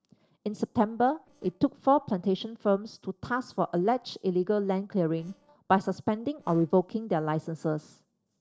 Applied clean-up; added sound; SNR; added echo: neural separator model SepFormer DNS4.